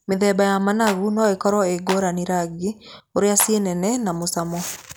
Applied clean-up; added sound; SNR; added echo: none; Clapping; 12 dB; none.